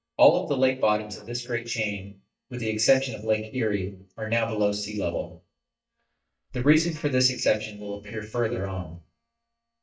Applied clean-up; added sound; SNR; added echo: neural mask model DeepFilterNet 3.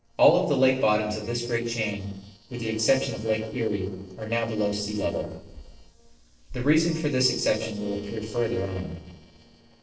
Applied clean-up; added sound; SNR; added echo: neural separator model SepFormer DNS4.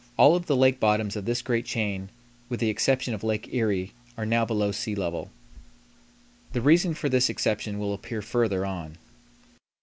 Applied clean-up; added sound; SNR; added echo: none; none; none; none.